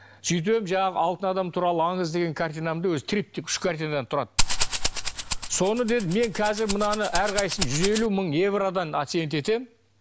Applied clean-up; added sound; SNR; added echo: none; Rattle (instrument); 1 dB; none.